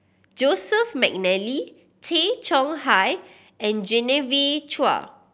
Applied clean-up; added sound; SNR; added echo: none; none; none; none.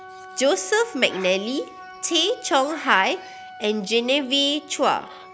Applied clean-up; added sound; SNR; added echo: none; Wind instrument, woodwind instrument + Bird; 17 dB; none.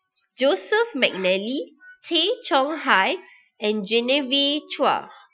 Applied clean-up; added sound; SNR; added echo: classical method Wiener filter.